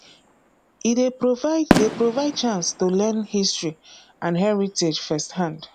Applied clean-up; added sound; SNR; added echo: none; Fireworks; 7 dB; none.